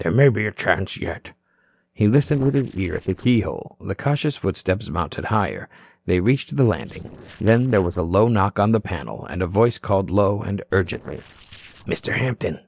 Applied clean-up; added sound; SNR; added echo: neural separator model SepFormer DNS4.